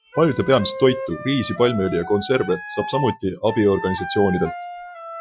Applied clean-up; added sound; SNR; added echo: classical method Wiener filter.